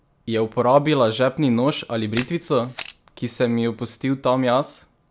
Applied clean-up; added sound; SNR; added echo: none; Camera; 8 dB; none.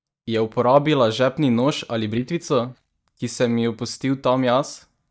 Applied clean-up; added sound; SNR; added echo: neural mask model DeepFilterNet 3.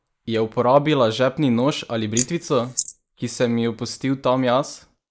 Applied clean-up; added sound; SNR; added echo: neural mask model Resemble Enhance denoiser.